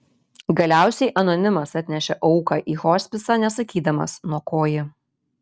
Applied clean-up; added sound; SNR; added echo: none; none; none; none.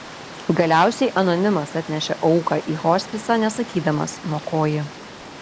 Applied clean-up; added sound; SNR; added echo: none; Water; 15 dB; none.